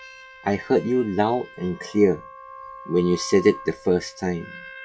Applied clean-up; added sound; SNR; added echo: classical method log-MMSE.